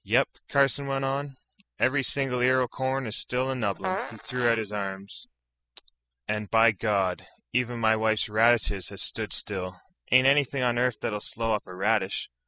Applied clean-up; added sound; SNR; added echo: classical method spectral subtraction.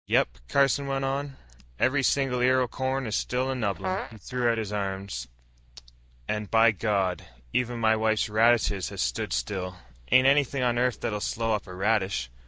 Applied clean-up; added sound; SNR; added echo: neural mask model DeepFilterNet 3.